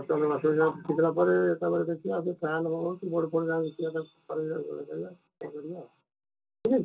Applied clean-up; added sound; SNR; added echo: none; none; none; reverberation time 0.2 s.